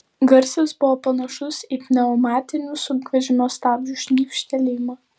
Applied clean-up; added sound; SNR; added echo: none; none; none; none.